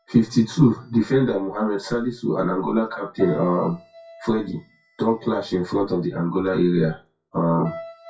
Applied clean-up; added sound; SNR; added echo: classical method WPE with log-MMSE.